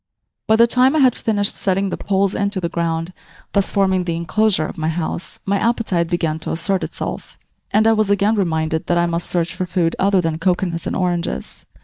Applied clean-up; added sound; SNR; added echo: neural mask model DeepFilterNet 3.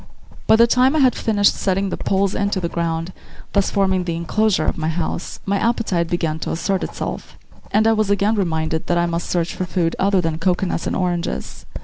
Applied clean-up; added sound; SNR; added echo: none; Writing; 6 dB; none.